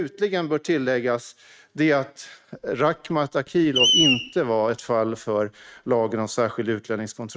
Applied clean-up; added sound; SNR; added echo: neural mask model RNNoise.